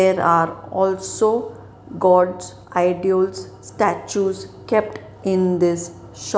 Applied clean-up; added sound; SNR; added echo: none; none; none; none.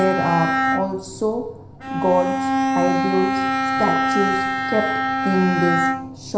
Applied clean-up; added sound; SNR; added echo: none; Bowed string instrument; -1 dB; reverberation time 0.5 s.